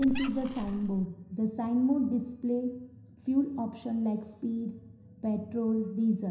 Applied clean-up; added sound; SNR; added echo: none; Squeak; 8 dB; reverberation time 0.9 s.